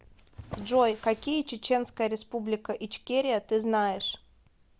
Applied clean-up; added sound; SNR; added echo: none; Drawer open or close; 18 dB; none.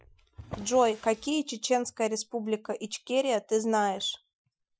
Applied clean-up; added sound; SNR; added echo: classical method Wiener filter.